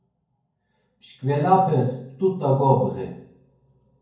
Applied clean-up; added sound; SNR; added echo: none; none; none; reverberation time 0.9 s.